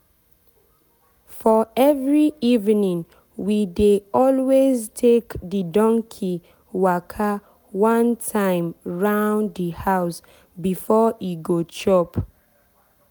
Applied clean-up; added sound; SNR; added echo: none; none; none; none.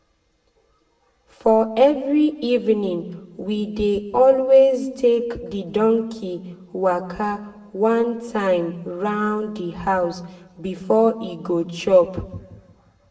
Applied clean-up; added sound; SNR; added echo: none; none; none; reverberation time 0.9 s.